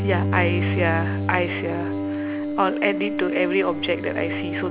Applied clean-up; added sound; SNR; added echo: none; Bowed string instrument; 0 dB; none.